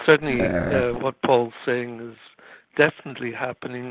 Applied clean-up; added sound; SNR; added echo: none; Burping, eructation; 1 dB; none.